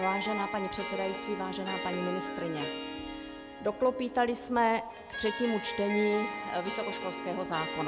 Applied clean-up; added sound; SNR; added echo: none; Harp; 5 dB; none.